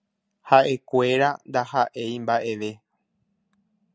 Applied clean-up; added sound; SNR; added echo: none; none; none; none.